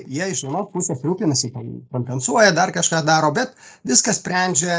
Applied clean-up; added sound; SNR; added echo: neural mask model Resemble Enhance denoiser.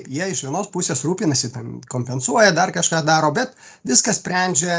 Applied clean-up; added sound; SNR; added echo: none; none; none; none.